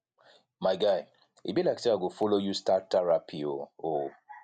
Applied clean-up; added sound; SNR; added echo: none; none; none; none.